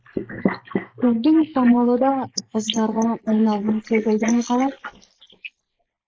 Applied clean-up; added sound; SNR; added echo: neural mask model Resemble Enhance denoiser.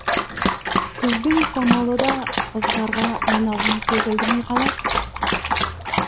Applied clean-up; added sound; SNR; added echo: none; Dog; -2 dB; none.